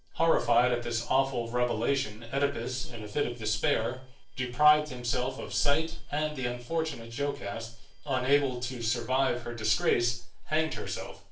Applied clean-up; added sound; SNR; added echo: neural separator model SepFormer DNS4.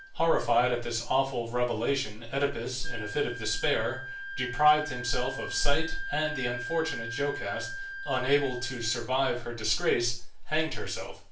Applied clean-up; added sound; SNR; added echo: none; Wind instrument, woodwind instrument; 13 dB; reverberation time 0.4 s.